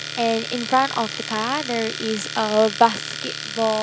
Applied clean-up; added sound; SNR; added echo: none; Domestic sounds, home sounds; 8 dB; none.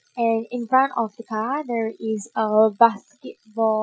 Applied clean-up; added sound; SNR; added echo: classical method Wiener filter.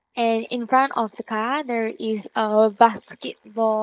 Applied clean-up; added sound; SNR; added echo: neural mask model Resemble Enhance denoiser.